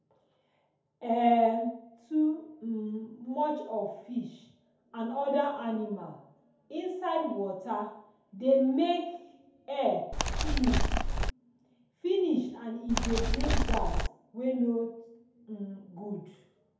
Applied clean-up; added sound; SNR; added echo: none; Animal; -4 dB; reverberation time 0.8 s.